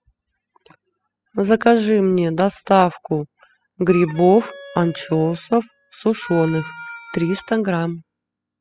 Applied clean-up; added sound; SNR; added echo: classical method spectral subtraction.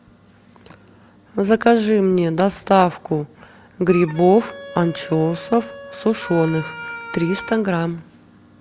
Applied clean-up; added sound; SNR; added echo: none; Wind instrument, woodwind instrument + Wind instrument, woodwind instrument; 14 dB; none.